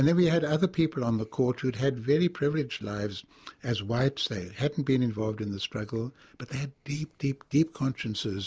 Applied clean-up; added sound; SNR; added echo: none; none; none; none.